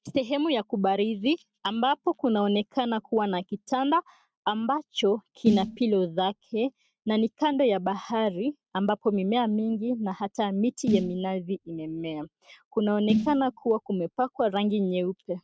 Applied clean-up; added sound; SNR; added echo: neural mask model RNNoise.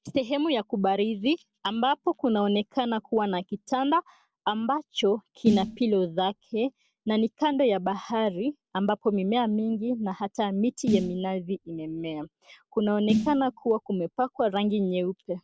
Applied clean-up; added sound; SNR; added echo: none; Snare drum; 6 dB; none.